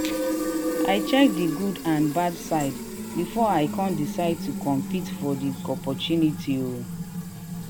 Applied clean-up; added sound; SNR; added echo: none; Fill (with liquid); 5 dB; none.